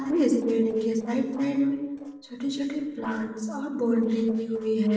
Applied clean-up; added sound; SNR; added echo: neural separator model SepFormer DNS4.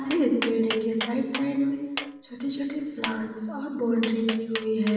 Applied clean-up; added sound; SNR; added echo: none; Tap; 7 dB; reverberation time 1.1 s.